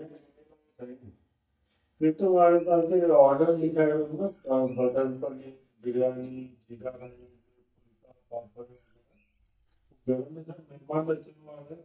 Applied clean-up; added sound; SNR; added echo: neural mask model DeepFilterNet 3.